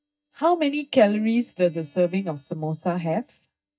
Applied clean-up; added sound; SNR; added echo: neural mask model DeepFilterNet 3.